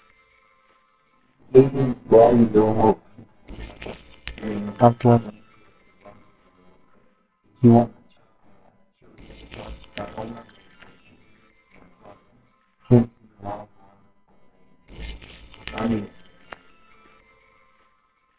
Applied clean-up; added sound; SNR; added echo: neural separator model SepFormer WHAMR!.